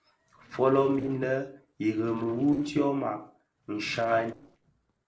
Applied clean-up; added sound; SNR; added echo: neural separator model SepFormer DNS4.